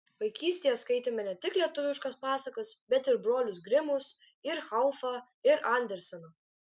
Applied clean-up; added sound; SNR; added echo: none; none; none; none.